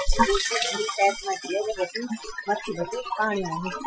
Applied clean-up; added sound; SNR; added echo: classical method Wiener filter.